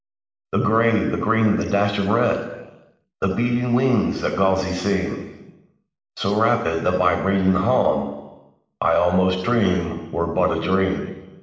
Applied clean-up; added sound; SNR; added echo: none; none; none; reverberation time 1.0 s.